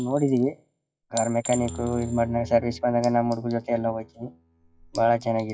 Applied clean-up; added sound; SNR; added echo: classical method log-MMSE.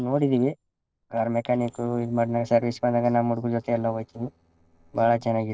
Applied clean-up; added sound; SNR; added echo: neural separator model SepFormer DNS4.